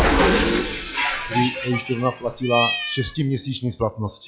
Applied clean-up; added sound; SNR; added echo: classical method log-MMSE.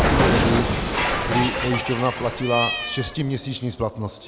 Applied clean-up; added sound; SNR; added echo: none; Cat; -1 dB; none.